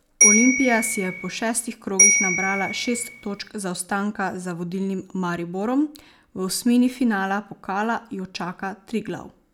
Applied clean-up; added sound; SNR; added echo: none; Bell; -3 dB; none.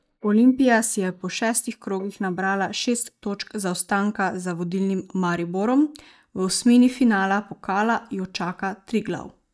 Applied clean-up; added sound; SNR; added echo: neural mask model DeepFilterNet 3.